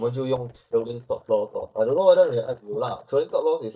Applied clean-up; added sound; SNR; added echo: neural mask model DeepFilterNet 3.